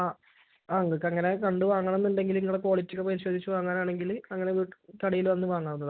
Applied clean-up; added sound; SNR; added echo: none; none; none; none.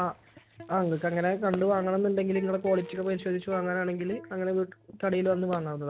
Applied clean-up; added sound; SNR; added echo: none; Fireworks + Electric guitar; 18 dB; none.